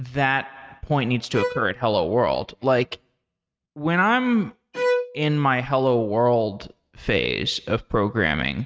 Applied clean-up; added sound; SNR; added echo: neural mask model RNNoise.